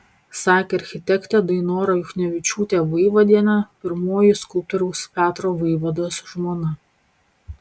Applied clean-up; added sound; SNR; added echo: none; none; none; none.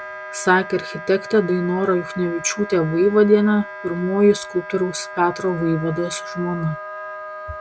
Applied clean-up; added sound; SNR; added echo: none; Wind instrument, woodwind instrument; 13 dB; none.